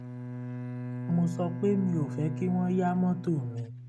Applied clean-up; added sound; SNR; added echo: none; Bowed string instrument; 7 dB; none.